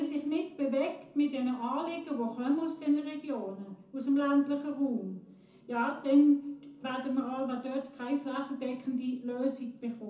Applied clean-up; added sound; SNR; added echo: none; none; none; reverberation time 0.6 s.